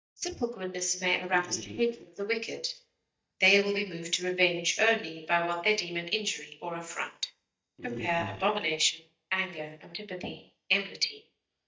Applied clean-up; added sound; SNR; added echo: neural mask model DeepFilterNet 3.